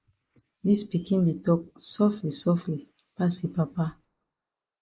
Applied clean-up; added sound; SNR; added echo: neural mask model Resemble Enhance denoiser.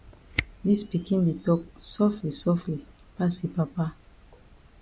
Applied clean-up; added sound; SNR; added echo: none; Camera; 14 dB; none.